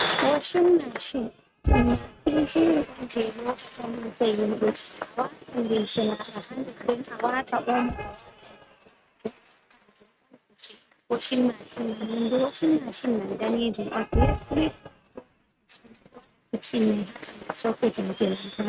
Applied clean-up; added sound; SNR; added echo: neural mask model RNNoise.